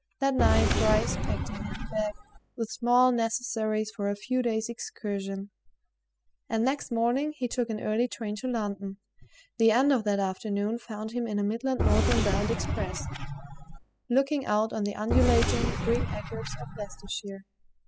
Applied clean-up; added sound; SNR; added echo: classical method spectral subtraction.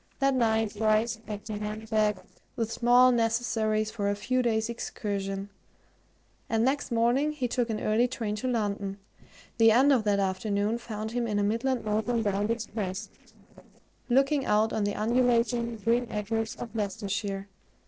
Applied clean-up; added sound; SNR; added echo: neural separator model SepFormer DNS4.